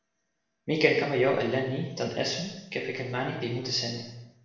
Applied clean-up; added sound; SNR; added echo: none; none; none; reverberation time 0.9 s.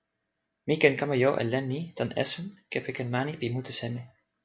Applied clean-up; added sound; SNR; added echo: none; none; none; none.